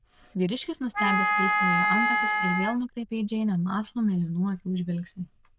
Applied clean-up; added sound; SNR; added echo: neural diffusion model UNIVERSE++.